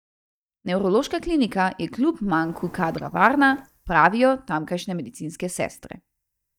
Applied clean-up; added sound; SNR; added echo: neural mask model DeepFilterNet 3.